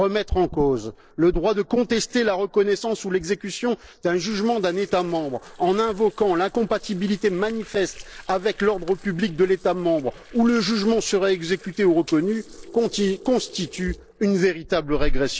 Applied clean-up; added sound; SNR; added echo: neural separator model SepFormer DNS4.